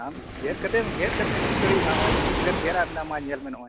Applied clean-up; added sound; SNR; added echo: none; Waves, surf; -1 dB; none.